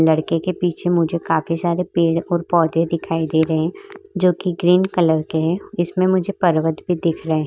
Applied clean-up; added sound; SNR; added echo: neural mask model RNNoise.